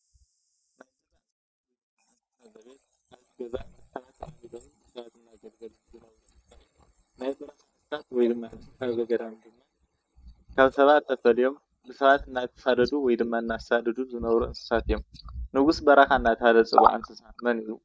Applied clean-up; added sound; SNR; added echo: neural mask model DeepFilterNet 3.